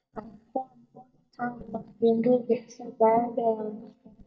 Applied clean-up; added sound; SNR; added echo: neural mask model DeepFilterNet 3.